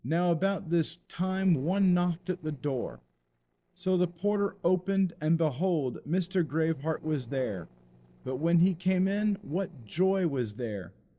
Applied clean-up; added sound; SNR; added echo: neural separator model SepFormer DNS4.